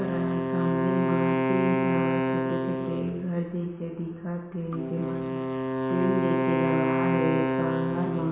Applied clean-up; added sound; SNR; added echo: none; Wind instrument, woodwind instrument; -2 dB; reverberation time 0.9 s.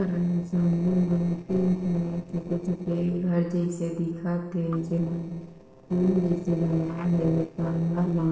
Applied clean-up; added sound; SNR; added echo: neural separator model SepFormer DNS4.